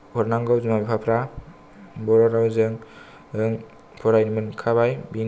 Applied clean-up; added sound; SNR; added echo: none; none; none; none.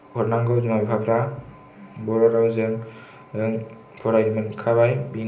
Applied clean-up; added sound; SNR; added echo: none; none; none; reverberation time 0.5 s.